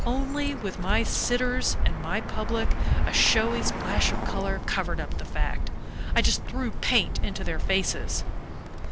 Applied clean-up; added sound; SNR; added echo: none; Bird; -3 dB; none.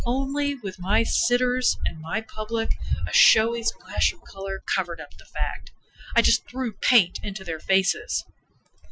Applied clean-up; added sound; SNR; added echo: classical method Wiener filter.